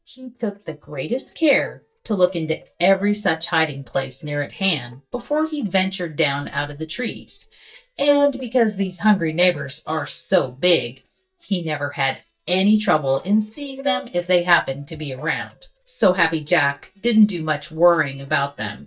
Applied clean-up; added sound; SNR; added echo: neural mask model DeepFilterNet 3.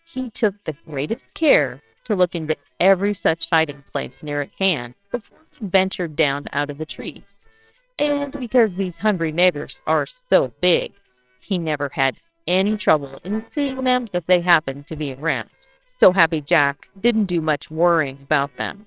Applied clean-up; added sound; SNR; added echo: neural separator model SepFormer WHAMR!.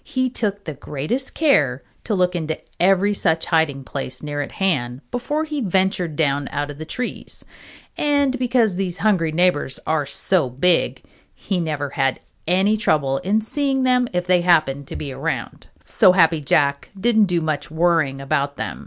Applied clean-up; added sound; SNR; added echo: none; none; none; none.